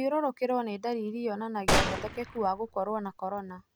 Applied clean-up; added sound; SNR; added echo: none; Gunshot, gunfire; -1 dB; none.